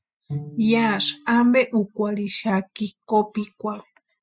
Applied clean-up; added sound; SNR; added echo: classical method spectral subtraction.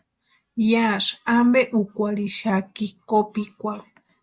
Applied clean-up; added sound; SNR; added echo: none; none; none; none.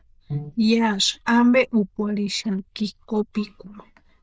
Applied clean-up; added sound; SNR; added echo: neural diffusion model UNIVERSE++.